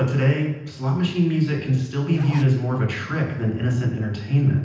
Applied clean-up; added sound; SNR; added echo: neural separator model SepFormer DNS4.